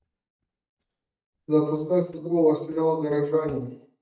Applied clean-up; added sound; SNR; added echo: neural mask model DeepFilterNet 3.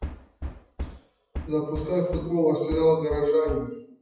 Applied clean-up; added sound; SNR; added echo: classical method WPE with log-MMSE.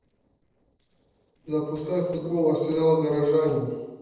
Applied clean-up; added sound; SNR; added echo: neural separator model SepFormer DNS4.